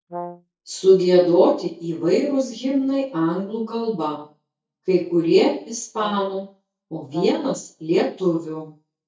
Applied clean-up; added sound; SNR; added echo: neural mask model DeepFilterNet 3.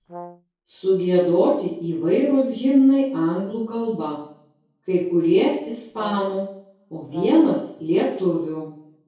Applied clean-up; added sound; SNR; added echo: none; Brass instrument; 19 dB; reverberation time 0.6 s.